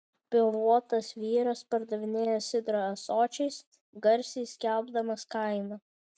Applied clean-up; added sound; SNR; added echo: none; none; none; none.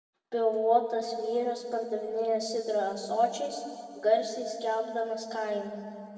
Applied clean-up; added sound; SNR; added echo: none; none; none; reverberation time 2.1 s.